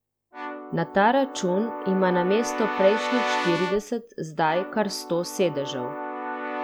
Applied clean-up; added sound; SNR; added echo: none; Keyboard (musical) / Brass instrument; 6 dB; none.